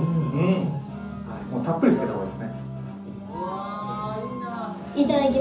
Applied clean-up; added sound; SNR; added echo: none; Wind instrument, woodwind instrument; 13 dB; reverberation time 0.9 s.